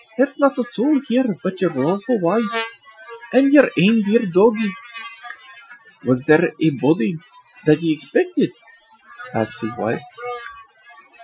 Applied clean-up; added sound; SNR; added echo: classical method Wiener filter.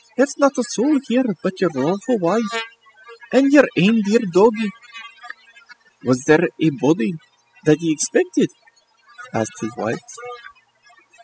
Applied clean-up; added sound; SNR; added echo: classical method spectral subtraction.